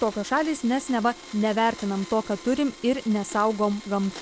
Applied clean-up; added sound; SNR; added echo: none; Domestic sounds, home sounds; 17 dB; none.